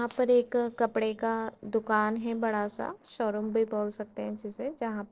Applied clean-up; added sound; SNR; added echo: neural separator model SepFormer DNS4.